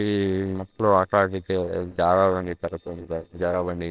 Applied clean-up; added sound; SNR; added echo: neural separator model SepFormer WHAMR!.